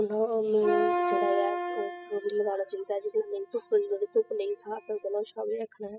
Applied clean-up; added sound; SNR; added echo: classical method spectral subtraction.